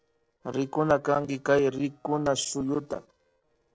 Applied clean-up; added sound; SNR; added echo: neural separator model SepFormer DNS4.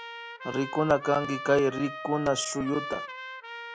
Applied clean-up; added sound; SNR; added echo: none; Trumpet; 10 dB; none.